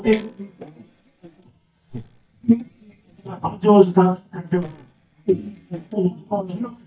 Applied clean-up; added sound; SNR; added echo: neural mask model DeepFilterNet 3.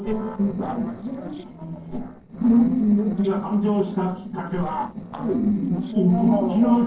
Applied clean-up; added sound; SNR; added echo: neural separator model SepFormer DNS4.